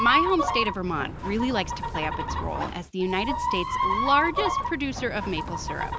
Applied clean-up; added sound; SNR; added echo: none; Chicken, rooster; 0 dB; none.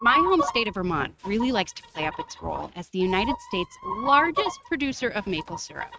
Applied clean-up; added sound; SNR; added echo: neural mask model RNNoise.